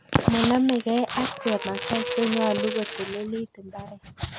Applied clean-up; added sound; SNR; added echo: none; Coin (dropping); 2 dB; none.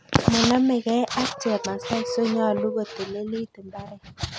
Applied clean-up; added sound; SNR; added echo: none; none; none; none.